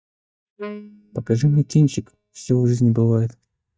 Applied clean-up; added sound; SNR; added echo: neural mask model DeepFilterNet 3.